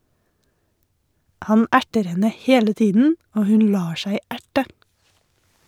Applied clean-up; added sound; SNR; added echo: none; none; none; none.